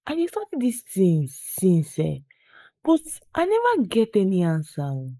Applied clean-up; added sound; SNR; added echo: neural mask model Resemble Enhance denoiser.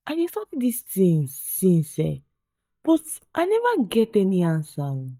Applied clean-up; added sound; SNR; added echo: neural mask model DeepFilterNet 3.